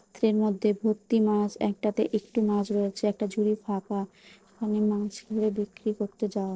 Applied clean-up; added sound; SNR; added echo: neural separator model SepFormer DNS4.